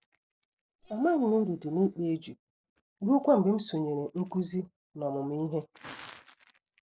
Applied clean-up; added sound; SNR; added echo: neural separator model SepFormer DNS4.